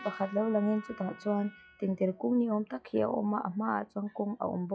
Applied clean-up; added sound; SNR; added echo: classical method log-MMSE.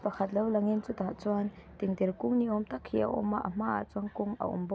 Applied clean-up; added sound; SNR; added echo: none; none; none; none.